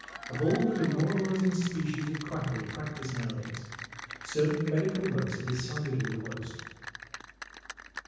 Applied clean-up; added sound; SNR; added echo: none; Applause / Cheering; 12 dB; reverberation time 1.1 s.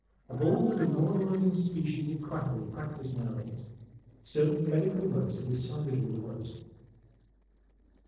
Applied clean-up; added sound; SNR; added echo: neural separator model SepFormer DNS4.